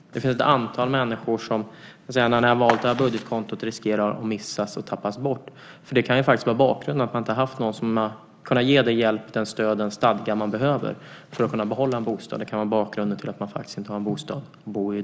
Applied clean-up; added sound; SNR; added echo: none; none; none; none.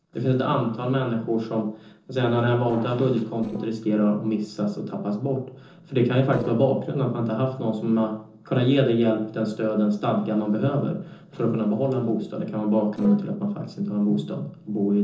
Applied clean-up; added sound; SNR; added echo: neural separator model SepFormer DNS4.